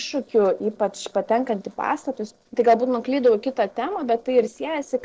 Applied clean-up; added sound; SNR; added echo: neural separator model SepFormer DNS4.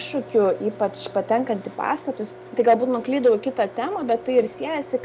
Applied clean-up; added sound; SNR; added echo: none; Microwave oven; 17 dB; none.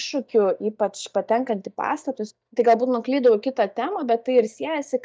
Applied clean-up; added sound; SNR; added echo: neural mask model DeepFilterNet 3.